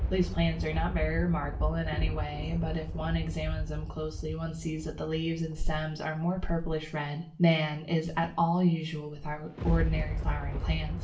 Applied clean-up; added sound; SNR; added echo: none; Thunder; 4 dB; reverberation time 0.4 s.